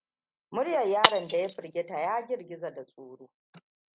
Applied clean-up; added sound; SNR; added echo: none; Shatter; 2 dB; none.